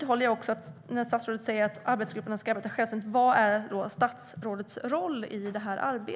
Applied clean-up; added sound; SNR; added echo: none; none; none; none.